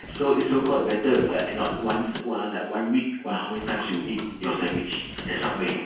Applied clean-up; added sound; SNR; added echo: none; Hammer / Wood; 11 dB; reverberation time 0.6 s.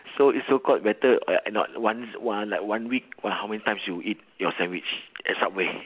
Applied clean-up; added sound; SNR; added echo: none; none; none; none.